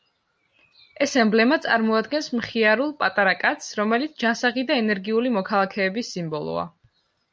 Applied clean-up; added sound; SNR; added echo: none; none; none; none.